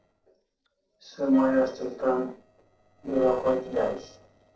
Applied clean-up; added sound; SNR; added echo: neural separator model SepFormer DNS4.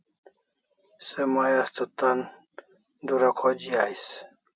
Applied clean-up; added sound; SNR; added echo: none; none; none; none.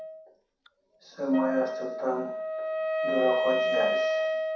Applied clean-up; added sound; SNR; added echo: none; Wind instrument, woodwind instrument; -2 dB; reverberation time 0.7 s.